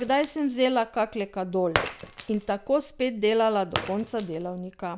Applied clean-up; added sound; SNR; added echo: none; Shatter; 11 dB; none.